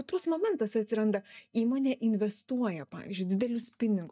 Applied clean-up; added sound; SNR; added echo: neural mask model DeepFilterNet 3.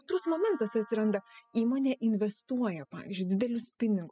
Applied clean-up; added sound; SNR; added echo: classical method spectral subtraction.